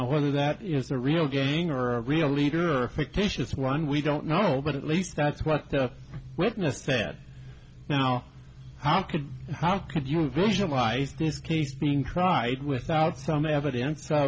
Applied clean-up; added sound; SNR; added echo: none; none; none; none.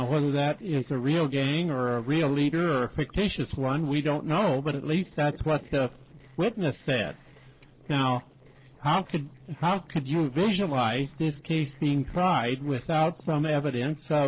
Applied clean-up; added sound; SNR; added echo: neural separator model SepFormer DNS4.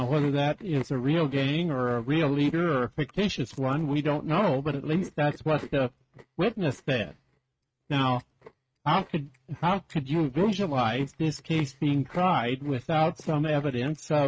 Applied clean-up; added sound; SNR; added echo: neural mask model RNNoise.